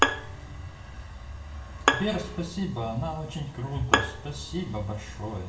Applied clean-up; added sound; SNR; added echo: none; Bowed string instrument; -2 dB; reverberation time 0.8 s.